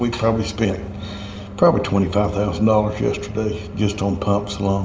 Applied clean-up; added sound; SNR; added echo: none; none; none; reverberation time 2.9 s.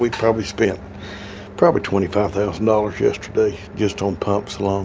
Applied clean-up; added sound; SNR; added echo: none; none; none; none.